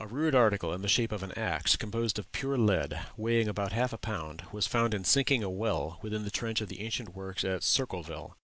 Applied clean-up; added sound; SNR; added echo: none; none; none; none.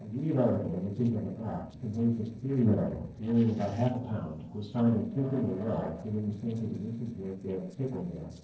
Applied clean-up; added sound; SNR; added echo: neural separator model SepFormer DNS4.